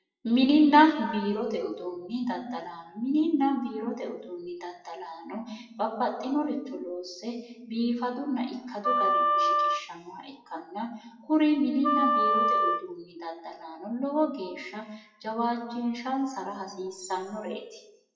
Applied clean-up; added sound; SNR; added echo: classical method WPE with log-MMSE.